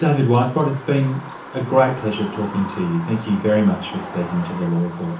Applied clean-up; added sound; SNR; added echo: none; Bird vocalization, bird call, bird song; 14 dB; reverberation time 0.7 s.